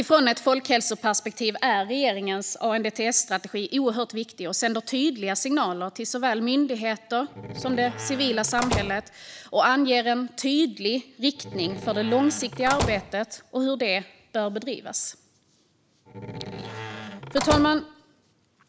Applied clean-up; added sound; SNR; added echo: none; Slam; 7 dB; none.